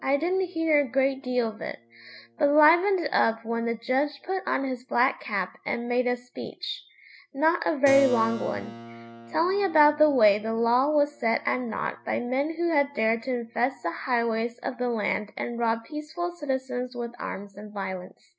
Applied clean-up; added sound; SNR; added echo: none; Keyboard (musical); 20 dB; none.